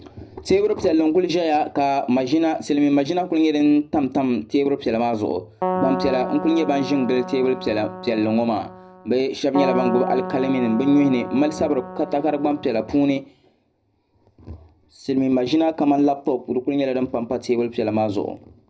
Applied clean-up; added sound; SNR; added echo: none; Keyboard (musical); 8 dB; reverberation time 0.3 s.